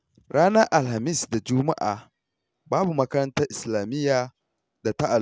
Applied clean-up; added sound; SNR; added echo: none; none; none; none.